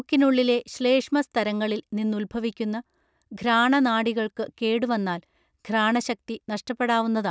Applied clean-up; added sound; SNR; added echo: none; none; none; none.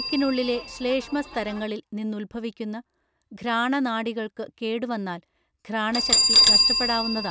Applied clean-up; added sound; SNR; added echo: none; Bell; -2 dB; none.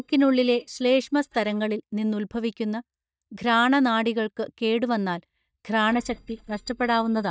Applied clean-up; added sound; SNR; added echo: neural mask model DeepFilterNet 3.